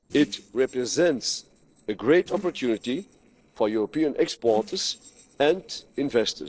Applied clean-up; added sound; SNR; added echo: neural separator model SepFormer DNS4.